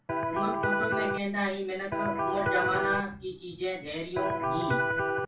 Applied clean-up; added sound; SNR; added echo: none; Electric guitar; -5 dB; reverberation time 0.3 s.